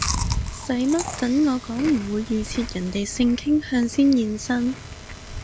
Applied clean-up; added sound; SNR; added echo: none; Chewing, mastication; 8 dB; none.